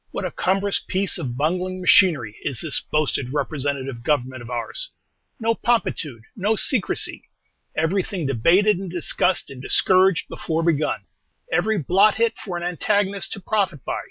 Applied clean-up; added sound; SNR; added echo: none; none; none; none.